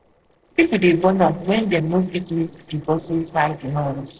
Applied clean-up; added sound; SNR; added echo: neural separator model SepFormer DNS4.